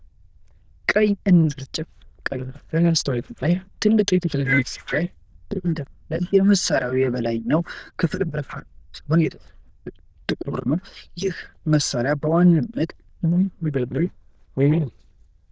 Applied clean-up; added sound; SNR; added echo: neural diffusion model UNIVERSE++.